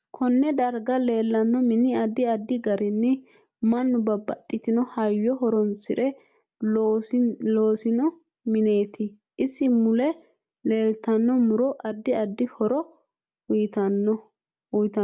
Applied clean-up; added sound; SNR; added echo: none; none; none; none.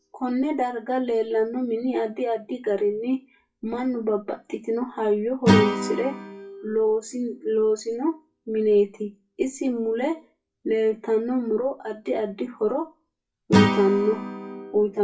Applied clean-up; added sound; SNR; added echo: classical method WPE with log-MMSE.